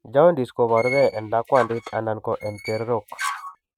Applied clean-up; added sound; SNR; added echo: neural mask model RNNoise.